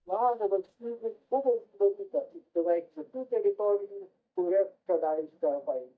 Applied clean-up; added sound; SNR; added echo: neural mask model DeepFilterNet 3.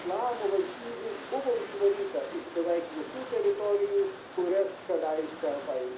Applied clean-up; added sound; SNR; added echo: none; Rain; 13 dB; reverberation time 0.6 s.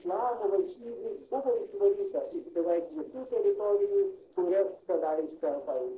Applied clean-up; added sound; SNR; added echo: neural separator model SepFormer DNS4.